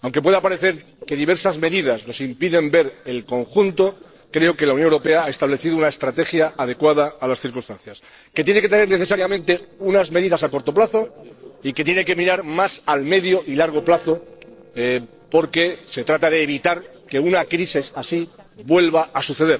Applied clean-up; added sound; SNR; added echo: neural separator model SepFormer DNS4.